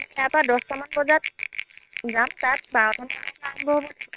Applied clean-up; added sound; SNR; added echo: neural separator model SepFormer WHAM!.